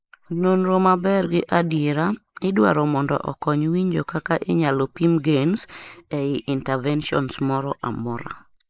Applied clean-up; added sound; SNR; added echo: neural mask model Resemble Enhance denoiser.